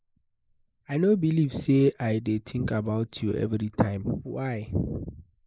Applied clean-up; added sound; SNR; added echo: neural mask model Resemble Enhance denoiser.